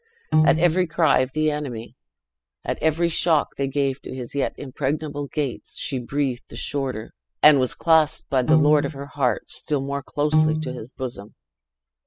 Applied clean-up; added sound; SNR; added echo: classical method spectral subtraction.